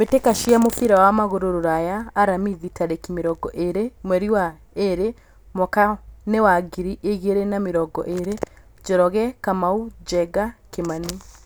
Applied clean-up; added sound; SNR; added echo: none; none; none; none.